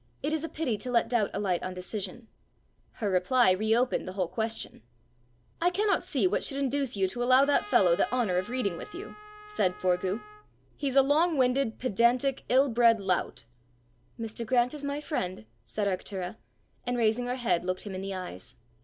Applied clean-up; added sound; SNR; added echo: none; Trumpet; 18 dB; none.